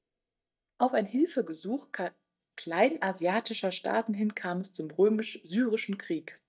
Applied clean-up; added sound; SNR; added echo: neural mask model DeepFilterNet 3.